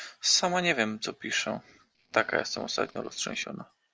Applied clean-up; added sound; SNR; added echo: neural separator model SepFormer DNS4.